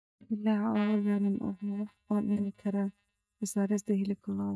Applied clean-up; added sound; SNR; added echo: neural mask model DeepFilterNet 3.